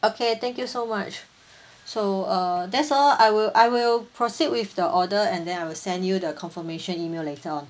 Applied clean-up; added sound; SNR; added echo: none; none; none; none.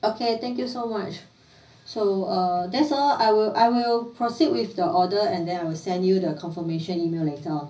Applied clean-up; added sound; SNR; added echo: none; none; none; reverberation time 0.4 s.